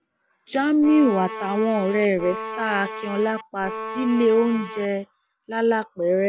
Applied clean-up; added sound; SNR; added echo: none; Bowed string instrument; 10 dB; none.